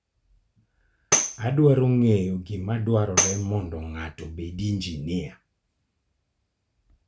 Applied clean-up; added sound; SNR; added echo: none; Tambourine; 3 dB; none.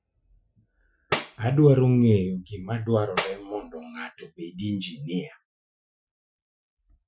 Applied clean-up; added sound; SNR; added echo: classical method Wiener filter.